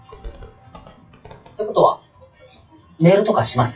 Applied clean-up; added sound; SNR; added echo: classical method WPE with log-MMSE.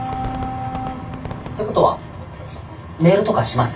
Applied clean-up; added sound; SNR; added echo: none; Fireworks; 14 dB; reverberation time 0.2 s.